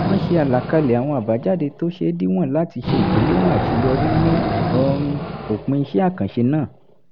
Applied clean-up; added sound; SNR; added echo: none; Wild animals; 4 dB; none.